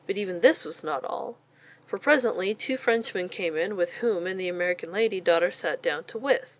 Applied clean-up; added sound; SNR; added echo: none; none; none; none.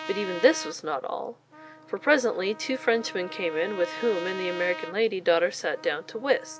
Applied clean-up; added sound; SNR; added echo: none; Trumpet; 14 dB; none.